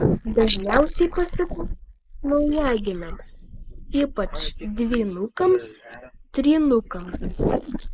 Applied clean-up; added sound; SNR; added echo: neural mask model Resemble Enhance denoiser.